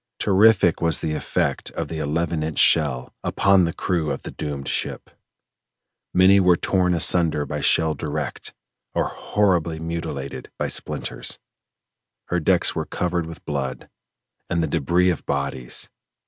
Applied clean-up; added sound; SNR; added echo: none; none; none; none.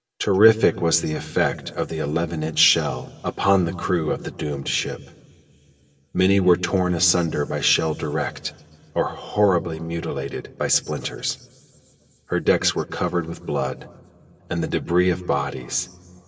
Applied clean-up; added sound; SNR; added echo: none; none; none; reverberation time 2.2 s.